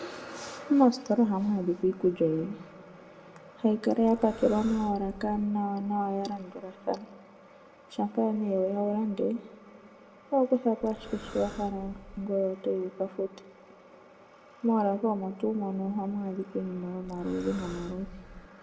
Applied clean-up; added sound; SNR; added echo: none; Breathing; 15 dB; reverberation time 1.1 s.